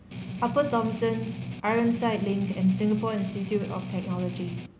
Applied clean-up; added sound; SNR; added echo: none; Strum; 7 dB; none.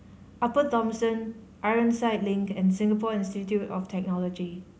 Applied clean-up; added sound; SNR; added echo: none; none; none; none.